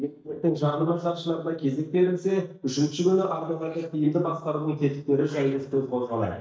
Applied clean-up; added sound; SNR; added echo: neural mask model DeepFilterNet 3.